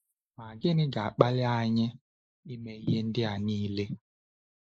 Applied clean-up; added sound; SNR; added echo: neural mask model Resemble Enhance denoiser.